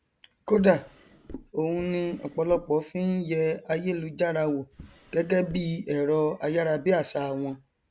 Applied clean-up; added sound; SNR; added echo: none; Drawer open or close; 19 dB; none.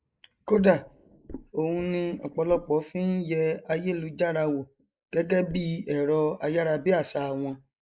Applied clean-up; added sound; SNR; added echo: neural mask model Resemble Enhance denoiser.